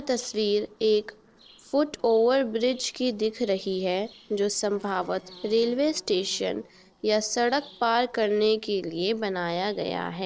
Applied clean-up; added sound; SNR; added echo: neural separator model SepFormer DNS4.